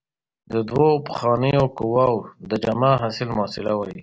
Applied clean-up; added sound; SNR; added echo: none; none; none; none.